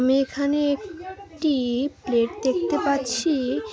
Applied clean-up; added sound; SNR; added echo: none; none; none; none.